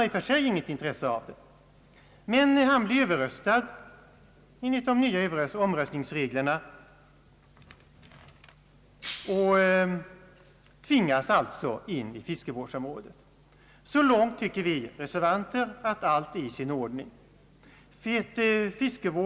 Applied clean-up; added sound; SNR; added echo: none; Shatter; 10 dB; none.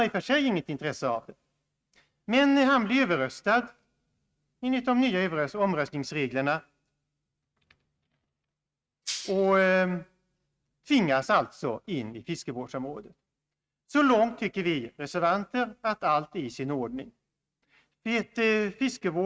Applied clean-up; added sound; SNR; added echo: neural mask model RNNoise.